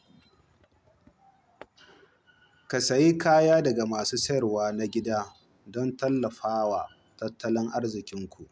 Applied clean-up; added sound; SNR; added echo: none; none; none; none.